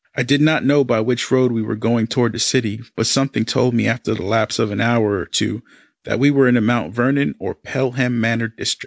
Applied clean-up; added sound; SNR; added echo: none; none; none; none.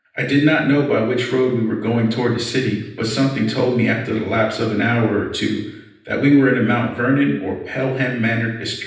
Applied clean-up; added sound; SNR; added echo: none; none; none; reverberation time 0.9 s.